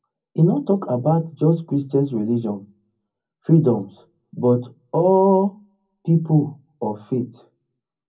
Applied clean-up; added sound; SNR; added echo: none; none; none; reverberation time 0.4 s.